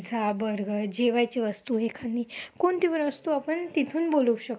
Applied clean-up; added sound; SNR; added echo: none; none; none; none.